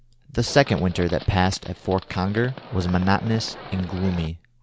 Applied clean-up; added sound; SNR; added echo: none; Livestock, farm animals, working animals; 15 dB; none.